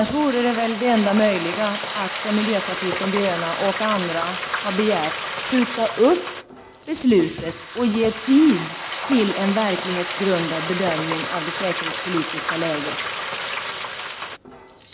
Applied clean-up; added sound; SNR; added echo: none; Frying (food); 6 dB; none.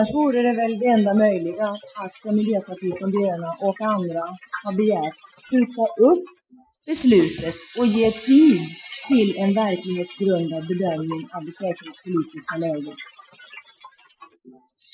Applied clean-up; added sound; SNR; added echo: classical method Wiener filter.